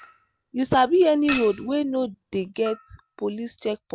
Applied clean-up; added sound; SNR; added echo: none; Chink, clink; 15 dB; none.